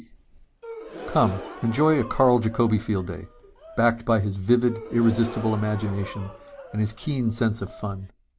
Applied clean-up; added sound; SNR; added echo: none; Gasp; 16 dB; none.